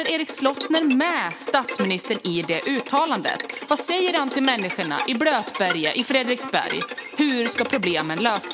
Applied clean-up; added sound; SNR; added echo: none; Bowed string instrument; 9 dB; none.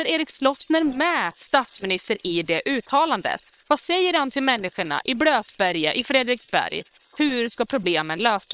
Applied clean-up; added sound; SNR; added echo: neural separator model SepFormer WHAM!.